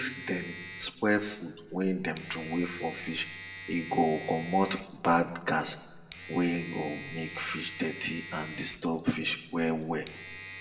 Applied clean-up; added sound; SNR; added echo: none; Domestic sounds, home sounds; 13 dB; reverberation time 1.1 s.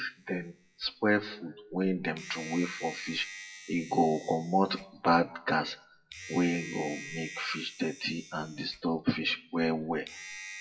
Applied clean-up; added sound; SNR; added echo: classical method WPE with log-MMSE.